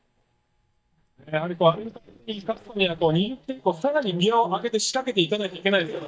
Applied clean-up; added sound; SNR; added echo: neural mask model DeepFilterNet 3.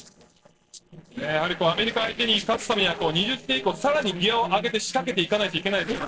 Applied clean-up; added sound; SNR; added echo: neural separator model SepFormer DNS4.